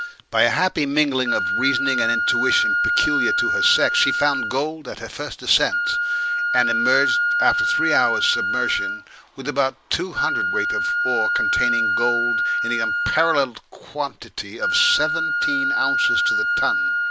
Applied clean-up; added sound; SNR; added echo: none; Wind instrument, woodwind instrument; -2 dB; none.